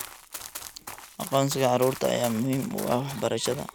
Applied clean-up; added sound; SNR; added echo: none; Run; 13 dB; none.